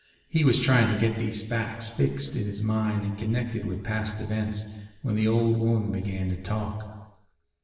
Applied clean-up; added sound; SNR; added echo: none; none; none; reverberation time 1.3 s.